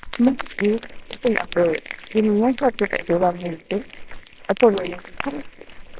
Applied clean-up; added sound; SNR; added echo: neural separator model SepFormer WHAMR!.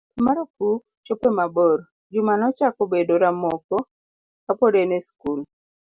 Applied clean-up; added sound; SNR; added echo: none; none; none; none.